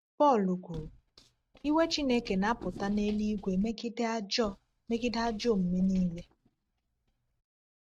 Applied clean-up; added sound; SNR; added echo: neural mask model RNNoise.